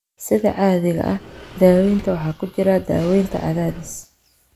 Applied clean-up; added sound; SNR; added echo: none; Sliding door; 19 dB; none.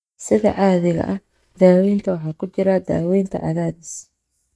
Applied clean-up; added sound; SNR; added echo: neural mask model DeepFilterNet 3.